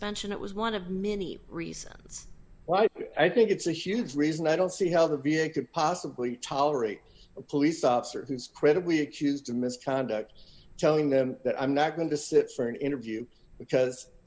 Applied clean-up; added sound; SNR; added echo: none; none; none; none.